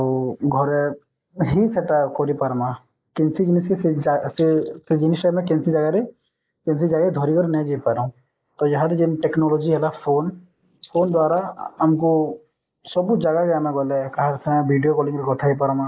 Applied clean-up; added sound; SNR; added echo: neural mask model Resemble Enhance denoiser.